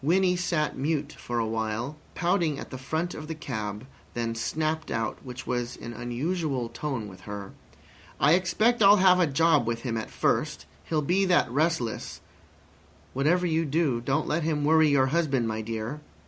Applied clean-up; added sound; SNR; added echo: none; none; none; none.